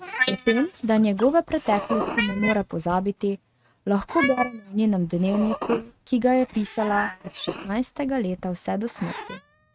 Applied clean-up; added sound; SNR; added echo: neural mask model RNNoise.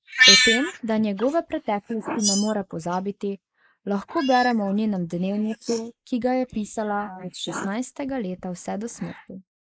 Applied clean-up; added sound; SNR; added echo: neural mask model Resemble Enhance denoiser.